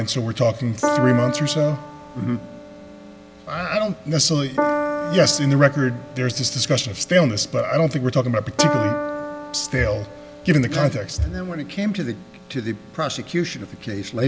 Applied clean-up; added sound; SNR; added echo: none; Piano; 6 dB; none.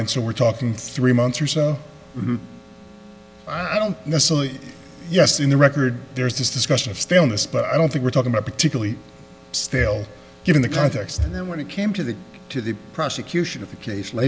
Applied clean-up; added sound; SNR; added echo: none; none; none; none.